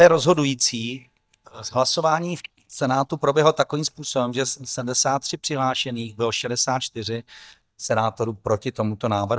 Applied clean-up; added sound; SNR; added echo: neural mask model DeepFilterNet 3.